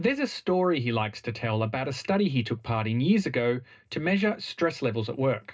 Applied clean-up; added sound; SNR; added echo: none; none; none; reverberation time 0.2 s.